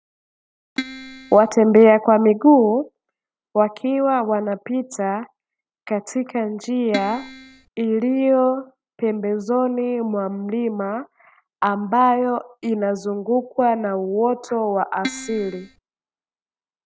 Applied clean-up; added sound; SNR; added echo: none; Keyboard (musical); 11 dB; none.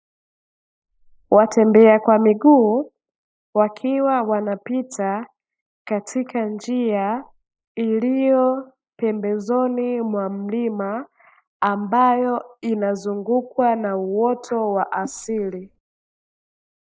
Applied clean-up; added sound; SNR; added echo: neural mask model Resemble Enhance denoiser.